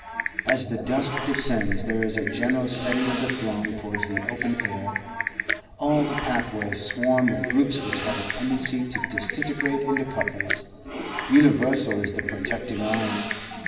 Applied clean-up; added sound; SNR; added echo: none; Typing; 6 dB; reverberation time 2.3 s.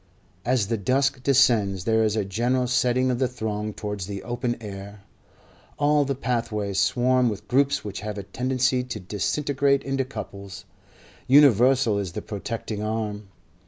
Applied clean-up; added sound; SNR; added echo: none; none; none; none.